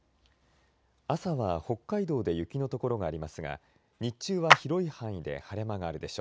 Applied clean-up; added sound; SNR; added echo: none; Clapping; -5 dB; none.